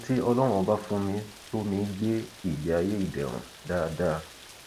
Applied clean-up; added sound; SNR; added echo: none; Rain; 19 dB; none.